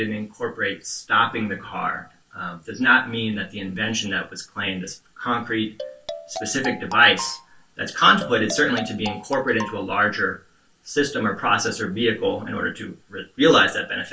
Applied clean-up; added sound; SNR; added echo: none; Marimba, xylophone; 12 dB; reverberation time 0.1 s.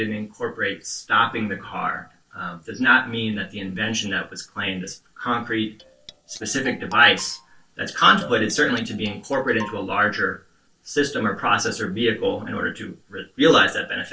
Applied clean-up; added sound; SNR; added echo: neural separator model SepFormer DNS4.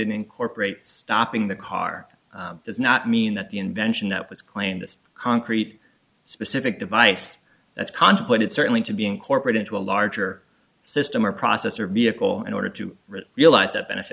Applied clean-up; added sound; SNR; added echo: none; none; none; none.